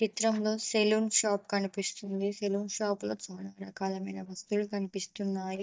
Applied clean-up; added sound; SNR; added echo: neural mask model DeepFilterNet 3.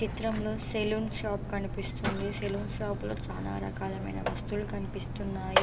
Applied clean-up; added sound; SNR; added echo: none; Mechanisms; 0 dB; reverberation time 1.2 s.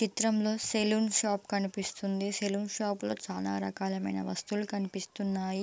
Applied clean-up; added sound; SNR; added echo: none; none; none; none.